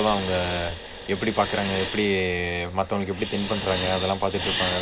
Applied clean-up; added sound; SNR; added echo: none; Hiss; -2 dB; none.